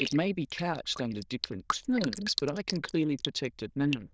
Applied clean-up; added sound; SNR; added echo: neural diffusion model UNIVERSE++.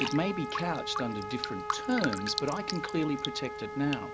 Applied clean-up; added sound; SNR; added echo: none; Wind instrument, woodwind instrument + Raindrop; 4 dB; none.